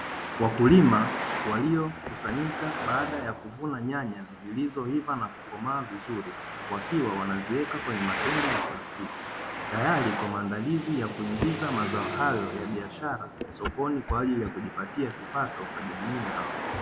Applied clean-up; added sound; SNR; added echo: none; Traffic noise, roadway noise; 6 dB; none.